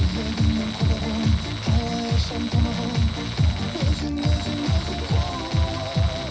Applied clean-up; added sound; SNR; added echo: none; Tools; 12 dB; reverberation time 0.4 s.